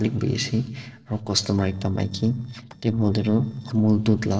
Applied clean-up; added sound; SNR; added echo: neural separator model SepFormer DNS4.